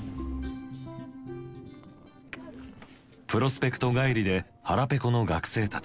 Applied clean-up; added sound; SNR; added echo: neural separator model SepFormer DNS4.